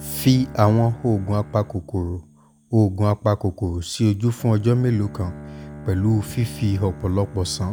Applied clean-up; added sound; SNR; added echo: none; Bowed string instrument; 17 dB; none.